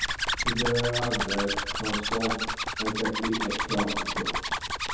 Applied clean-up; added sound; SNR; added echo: none; Zipper (clothing); -2 dB; reverberation time 2.2 s.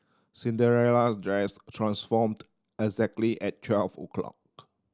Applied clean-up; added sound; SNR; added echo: none; none; none; none.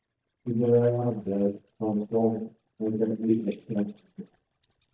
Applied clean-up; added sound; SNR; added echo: neural mask model DeepFilterNet 3.